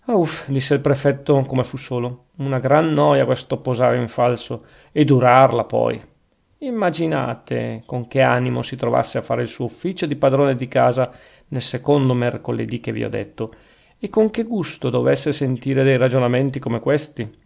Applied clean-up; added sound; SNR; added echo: none; none; none; none.